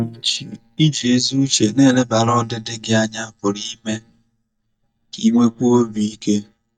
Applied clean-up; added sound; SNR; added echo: neural mask model DeepFilterNet 3.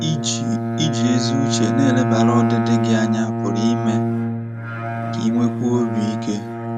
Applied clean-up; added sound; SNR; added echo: none; Bowed string instrument; -1 dB; none.